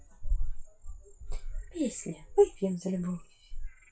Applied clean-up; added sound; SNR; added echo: classical method WPE with log-MMSE.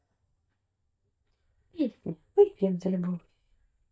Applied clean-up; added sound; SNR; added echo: neural mask model DeepFilterNet 3.